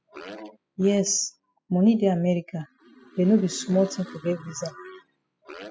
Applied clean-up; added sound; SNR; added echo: classical method spectral subtraction.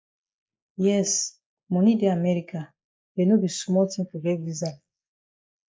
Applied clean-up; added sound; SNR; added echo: neural mask model Resemble Enhance denoiser.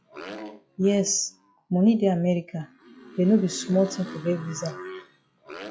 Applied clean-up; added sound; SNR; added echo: classical method log-MMSE.